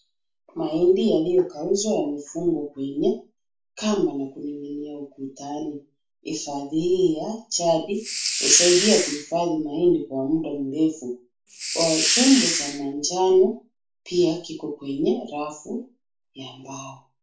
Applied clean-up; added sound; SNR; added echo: none; Hiss; 0 dB; reverberation time 0.3 s.